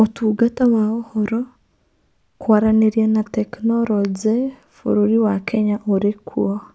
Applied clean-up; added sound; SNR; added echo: none; none; none; none.